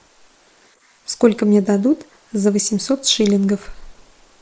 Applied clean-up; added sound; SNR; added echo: neural mask model Resemble Enhance denoiser.